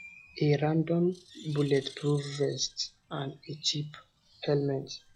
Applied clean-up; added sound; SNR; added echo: classical method log-MMSE.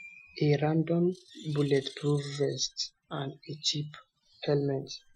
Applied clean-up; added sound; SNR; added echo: classical method Wiener filter.